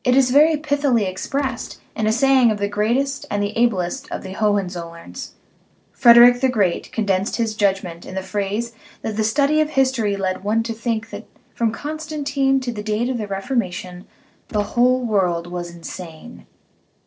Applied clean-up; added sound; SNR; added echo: neural separator model SepFormer DNS4.